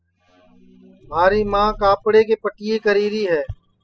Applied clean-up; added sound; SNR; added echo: classical method spectral subtraction.